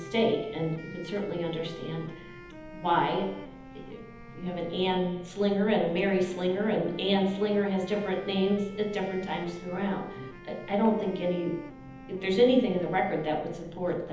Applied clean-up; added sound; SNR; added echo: none; Wind instrument, woodwind instrument; 18 dB; reverberation time 1.3 s.